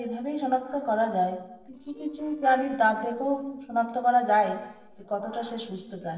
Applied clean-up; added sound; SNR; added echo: neural separator model SepFormer DNS4.